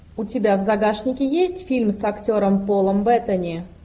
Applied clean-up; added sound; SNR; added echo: none; none; none; none.